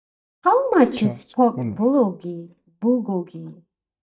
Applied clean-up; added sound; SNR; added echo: neural mask model DeepFilterNet 3.